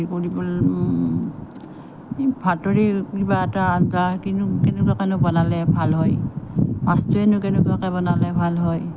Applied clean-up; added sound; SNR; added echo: none; none; none; none.